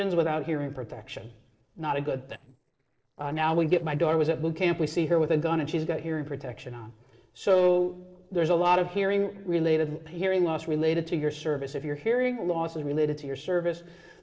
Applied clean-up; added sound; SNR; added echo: neural separator model SepFormer DNS4.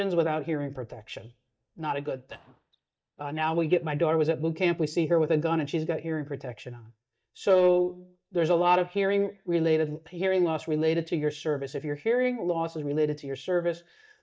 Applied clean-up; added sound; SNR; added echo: neural mask model DeepFilterNet 3.